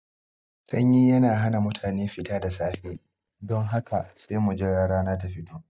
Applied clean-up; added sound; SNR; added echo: neural mask model DeepFilterNet 3.